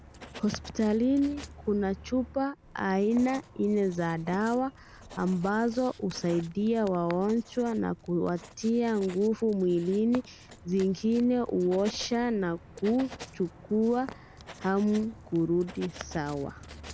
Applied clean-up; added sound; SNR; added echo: none; Writing; 18 dB; none.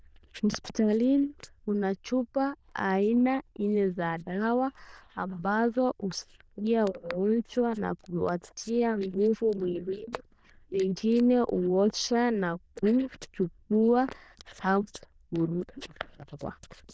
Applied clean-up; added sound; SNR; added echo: neural diffusion model UNIVERSE++.